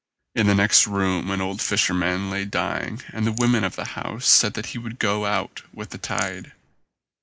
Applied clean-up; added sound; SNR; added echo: neural mask model Resemble Enhance denoiser.